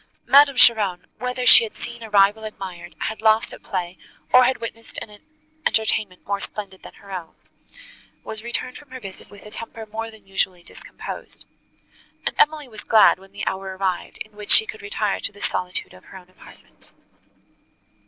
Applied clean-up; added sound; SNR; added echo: neural separator model SepFormer DNS4.